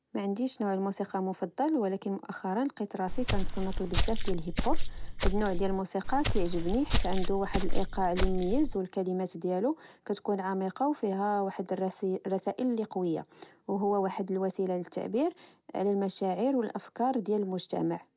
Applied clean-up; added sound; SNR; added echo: none; Walk, footsteps; -4 dB; none.